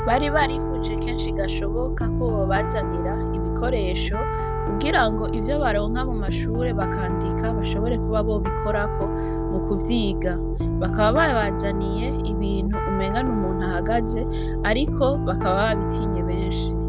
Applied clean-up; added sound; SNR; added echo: none; Piano; -3 dB; none.